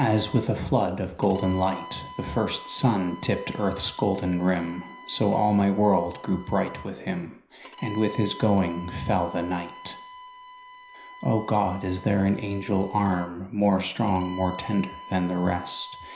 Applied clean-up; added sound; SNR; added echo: none; Bowed string instrument; 17 dB; reverberation time 0.5 s.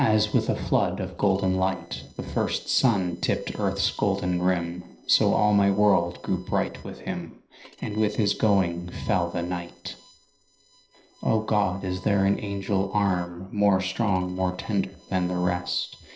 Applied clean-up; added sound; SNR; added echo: neural separator model SepFormer DNS4.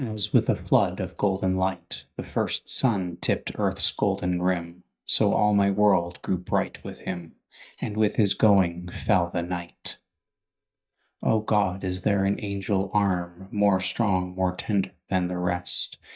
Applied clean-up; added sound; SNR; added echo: neural mask model DeepFilterNet 3.